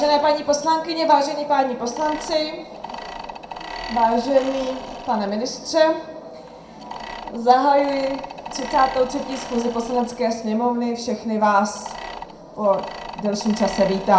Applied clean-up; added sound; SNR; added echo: none; Mechanisms; 15 dB; reverberation time 0.5 s.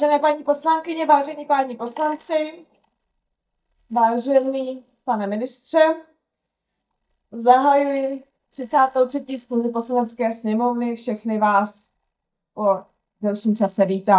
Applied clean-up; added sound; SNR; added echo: neural mask model DeepFilterNet 3.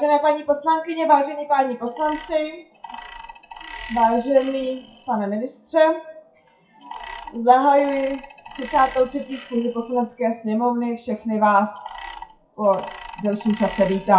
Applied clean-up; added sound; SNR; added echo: classical method WPE with log-MMSE.